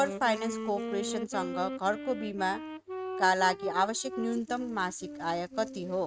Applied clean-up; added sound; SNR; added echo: neural mask model RNNoise.